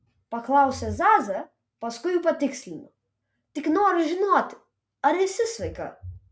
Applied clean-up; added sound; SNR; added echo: none; none; none; none.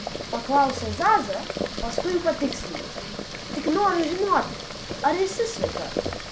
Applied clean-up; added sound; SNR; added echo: none; Boiling; 6 dB; none.